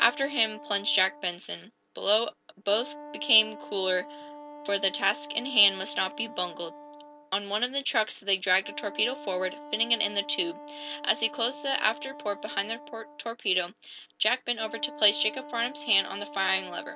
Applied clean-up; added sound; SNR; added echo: none; Wind instrument, woodwind instrument; 15 dB; none.